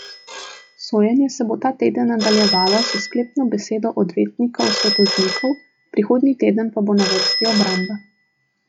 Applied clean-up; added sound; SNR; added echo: classical method log-MMSE.